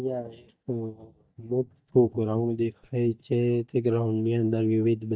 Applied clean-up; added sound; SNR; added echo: neural mask model DeepFilterNet 3.